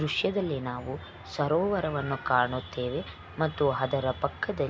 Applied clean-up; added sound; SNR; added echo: none; none; none; none.